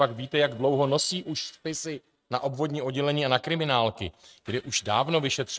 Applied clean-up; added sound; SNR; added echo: neural mask model RNNoise.